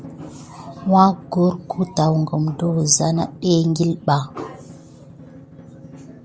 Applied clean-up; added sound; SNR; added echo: none; Drum; 19 dB; none.